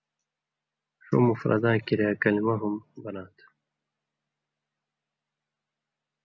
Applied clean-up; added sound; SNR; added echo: none; none; none; none.